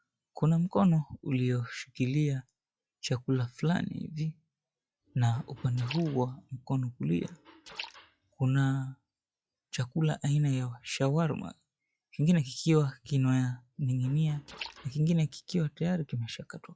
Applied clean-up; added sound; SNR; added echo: classical method log-MMSE.